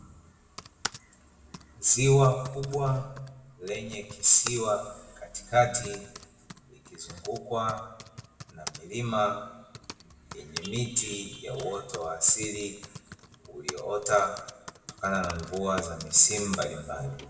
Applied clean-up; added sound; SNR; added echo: none; Typing; 16 dB; reverberation time 0.9 s.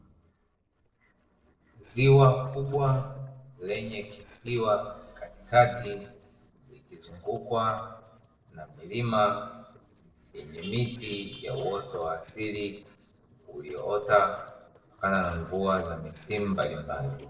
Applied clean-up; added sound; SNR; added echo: neural separator model SepFormer DNS4.